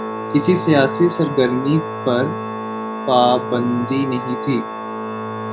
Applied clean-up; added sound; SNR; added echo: none; Organ; 7 dB; none.